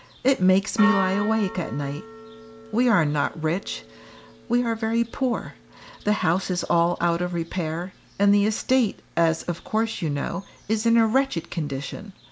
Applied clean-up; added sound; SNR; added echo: none; Church bell; 16 dB; none.